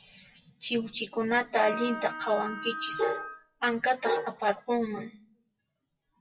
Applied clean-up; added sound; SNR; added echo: classical method WPE with log-MMSE.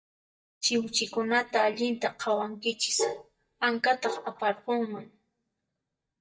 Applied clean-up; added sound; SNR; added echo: neural mask model DeepFilterNet 3.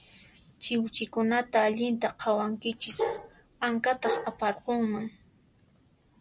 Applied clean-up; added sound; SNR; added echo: none; none; none; none.